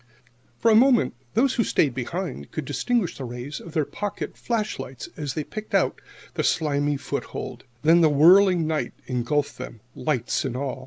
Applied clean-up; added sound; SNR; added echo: none; none; none; none.